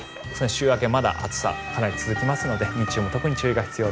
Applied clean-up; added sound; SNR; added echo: none; Motor vehicle (road) / Siren; 11 dB; none.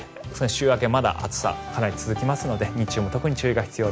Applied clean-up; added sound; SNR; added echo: none; none; none; none.